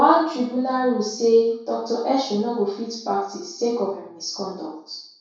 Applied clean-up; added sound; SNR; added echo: none; none; none; reverberation time 0.6 s.